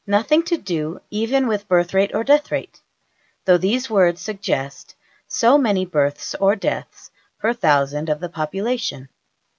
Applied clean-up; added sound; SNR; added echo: none; none; none; none.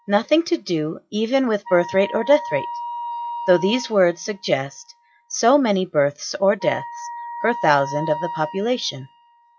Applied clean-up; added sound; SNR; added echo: classical method log-MMSE.